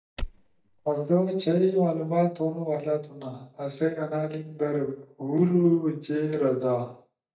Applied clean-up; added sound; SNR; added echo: neural mask model DeepFilterNet 3.